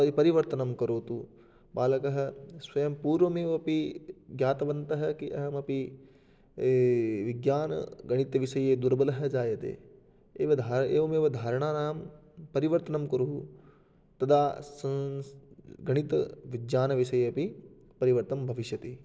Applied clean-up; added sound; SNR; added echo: none; none; none; none.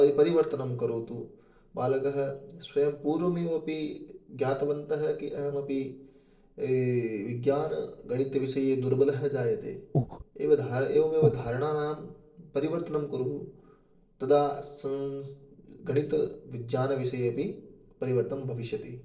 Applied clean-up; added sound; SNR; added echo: neural separator model SepFormer DNS4.